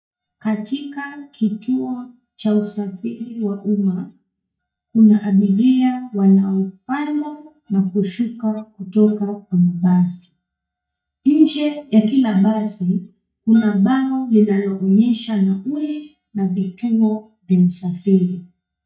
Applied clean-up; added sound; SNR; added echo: neural mask model DeepFilterNet 3.